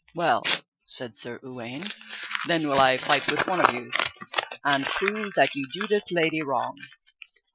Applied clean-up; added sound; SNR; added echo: classical method Wiener filter.